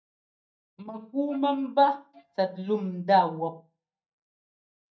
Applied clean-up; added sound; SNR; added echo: neural mask model DeepFilterNet 3.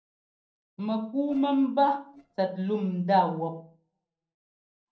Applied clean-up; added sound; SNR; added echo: neural separator model SepFormer DNS4.